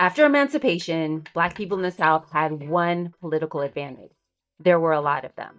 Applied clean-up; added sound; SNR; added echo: neural mask model DeepFilterNet 3.